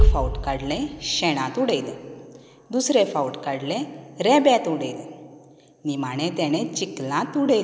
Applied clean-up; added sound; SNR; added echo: none; Bass drum; 5 dB; none.